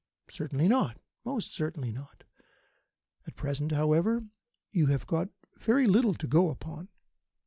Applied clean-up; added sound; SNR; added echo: none; none; none; none.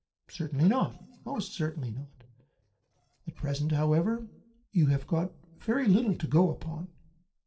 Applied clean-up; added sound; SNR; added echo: neural separator model SepFormer DNS4.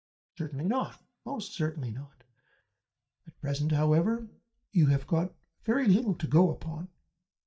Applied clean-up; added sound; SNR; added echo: neural mask model DeepFilterNet 3.